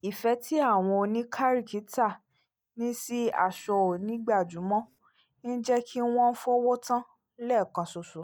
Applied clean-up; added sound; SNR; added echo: neural mask model DeepFilterNet 3.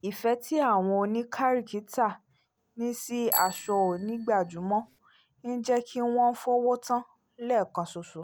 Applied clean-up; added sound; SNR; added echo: none; Bicycle bell; 16 dB; none.